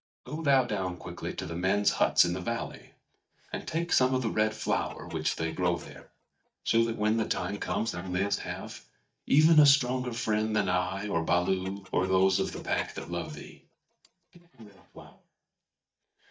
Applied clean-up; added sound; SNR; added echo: neural mask model DeepFilterNet 3.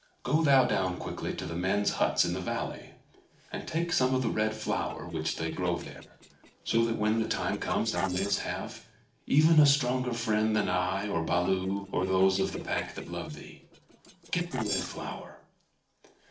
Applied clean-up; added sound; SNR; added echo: neural separator model SepFormer DNS4.